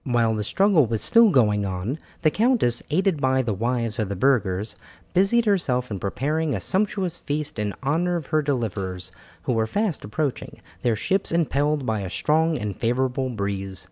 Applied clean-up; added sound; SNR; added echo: none; none; none; none.